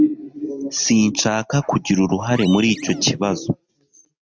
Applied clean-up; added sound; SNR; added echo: neural mask model RNNoise.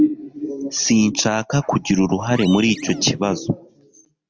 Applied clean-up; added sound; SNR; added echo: none; Animal; 19 dB; none.